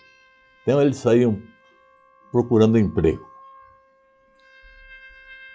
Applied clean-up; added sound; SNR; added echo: classical method log-MMSE.